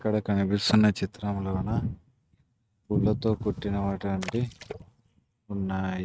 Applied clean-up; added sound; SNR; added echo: neural mask model RNNoise.